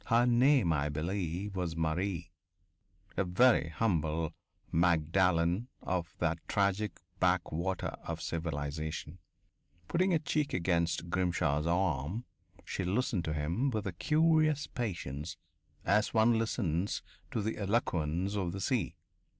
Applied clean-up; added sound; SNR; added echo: none; none; none; none.